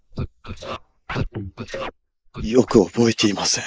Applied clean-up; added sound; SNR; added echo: neural mask model Resemble Enhance denoiser.